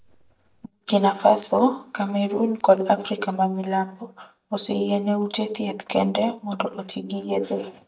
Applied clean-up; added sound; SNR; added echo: neural mask model DeepFilterNet 3.